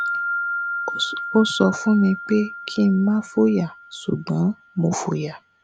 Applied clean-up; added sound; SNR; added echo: none; Wind chime; 9 dB; none.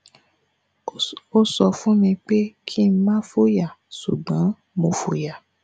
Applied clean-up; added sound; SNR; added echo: none; none; none; none.